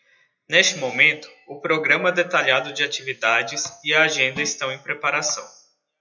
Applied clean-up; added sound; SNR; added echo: classical method WPE with log-MMSE.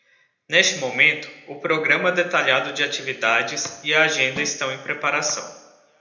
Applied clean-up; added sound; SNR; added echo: none; Guitar; 15 dB; reverberation time 0.8 s.